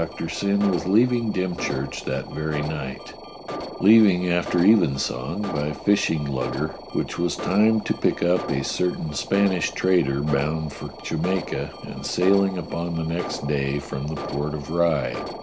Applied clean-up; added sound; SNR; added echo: none; Alarm; 11 dB; none.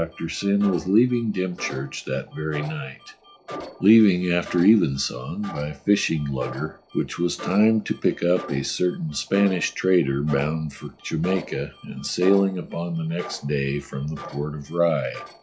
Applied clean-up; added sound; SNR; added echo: classical method log-MMSE.